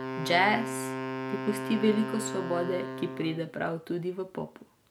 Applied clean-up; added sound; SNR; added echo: none; Wind instrument, woodwind instrument; 6 dB; none.